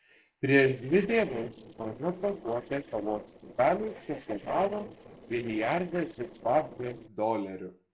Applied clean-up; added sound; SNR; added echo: neural separator model SepFormer DNS4.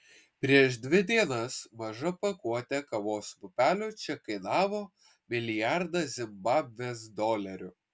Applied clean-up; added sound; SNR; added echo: none; none; none; none.